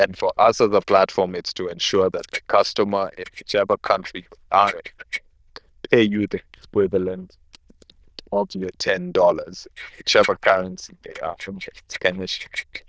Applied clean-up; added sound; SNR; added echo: neural diffusion model UNIVERSE++.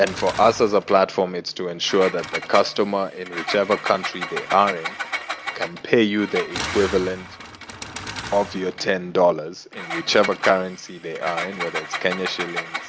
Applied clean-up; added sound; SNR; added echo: none; Engine; 9 dB; none.